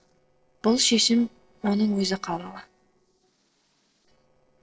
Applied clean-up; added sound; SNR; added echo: neural separator model SepFormer DNS4.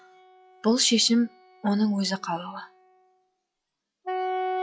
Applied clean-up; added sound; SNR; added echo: classical method log-MMSE.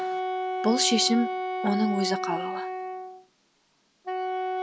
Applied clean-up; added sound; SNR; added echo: none; Wind instrument, woodwind instrument; 2 dB; none.